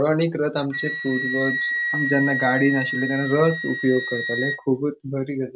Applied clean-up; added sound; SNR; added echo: none; Wind instrument, woodwind instrument; 5 dB; none.